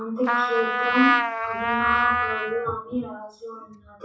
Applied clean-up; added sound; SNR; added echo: classical method WPE with log-MMSE.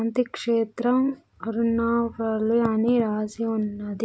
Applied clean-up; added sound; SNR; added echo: none; none; none; none.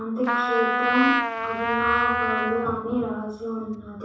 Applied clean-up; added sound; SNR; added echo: none; Trumpet; -1 dB; reverberation time 0.7 s.